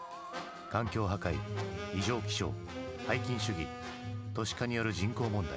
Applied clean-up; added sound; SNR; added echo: none; none; none; none.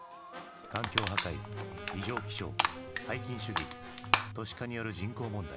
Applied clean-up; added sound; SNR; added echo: none; Crushing; -4 dB; none.